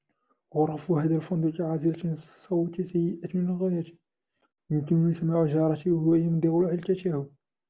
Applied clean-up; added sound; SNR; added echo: none; none; none; none.